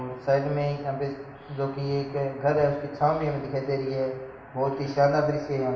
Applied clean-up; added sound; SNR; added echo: none; none; none; reverberation time 0.6 s.